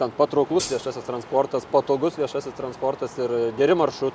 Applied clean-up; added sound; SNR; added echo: none; Hi-hat; 11 dB; none.